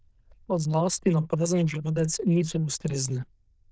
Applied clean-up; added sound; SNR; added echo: neural diffusion model UNIVERSE++.